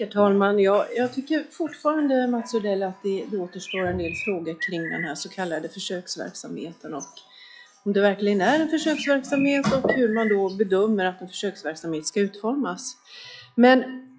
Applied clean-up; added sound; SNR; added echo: classical method log-MMSE.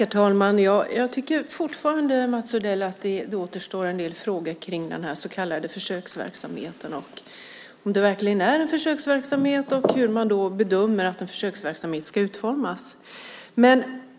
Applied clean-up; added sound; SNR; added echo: none; none; none; none.